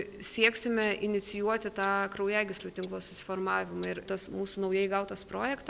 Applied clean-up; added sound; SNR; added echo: none; Tick-tock; 7 dB; none.